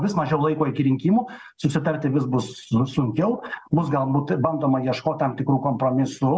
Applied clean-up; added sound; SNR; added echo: none; none; none; none.